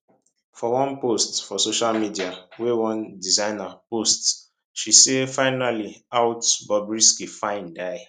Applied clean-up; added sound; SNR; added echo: none; none; none; none.